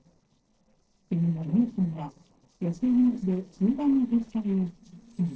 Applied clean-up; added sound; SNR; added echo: neural separator model SepFormer DNS4.